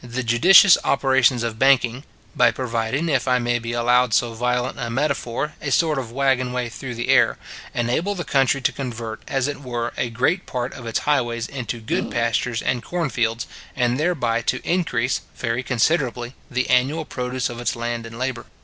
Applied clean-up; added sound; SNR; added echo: none; Fart; 8 dB; none.